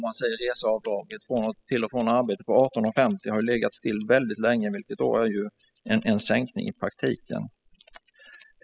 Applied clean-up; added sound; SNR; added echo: classical method spectral subtraction.